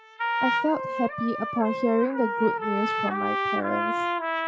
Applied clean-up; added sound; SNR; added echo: classical method log-MMSE.